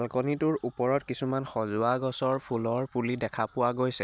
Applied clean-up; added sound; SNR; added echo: none; none; none; none.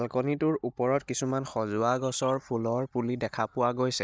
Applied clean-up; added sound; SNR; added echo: neural mask model DeepFilterNet 3.